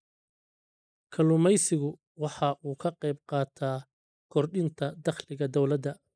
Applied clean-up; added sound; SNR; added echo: neural mask model Resemble Enhance denoiser.